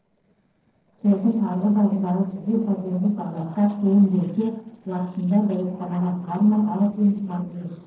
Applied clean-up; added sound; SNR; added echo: neural separator model SepFormer DNS4.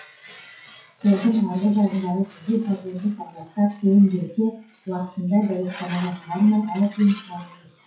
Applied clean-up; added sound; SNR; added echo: classical method WPE with log-MMSE.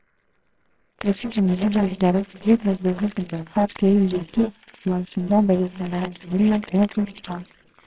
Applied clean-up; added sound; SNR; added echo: neural separator model SepFormer WHAMR!.